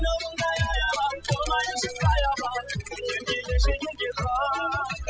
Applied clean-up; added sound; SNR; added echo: classical method spectral subtraction.